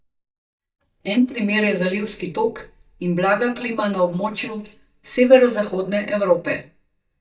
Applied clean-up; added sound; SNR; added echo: neural mask model DeepFilterNet 3.